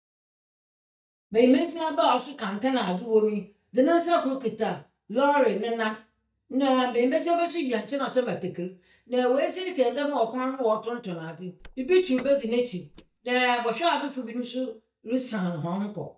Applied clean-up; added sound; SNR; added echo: neural mask model DeepFilterNet 3.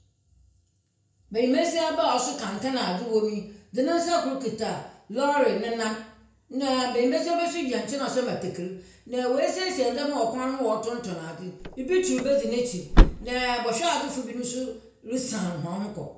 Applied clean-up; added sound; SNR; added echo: none; Slam / Car; -4 dB; reverberation time 0.5 s.